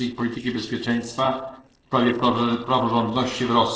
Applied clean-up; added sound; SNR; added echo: neural separator model SepFormer DNS4.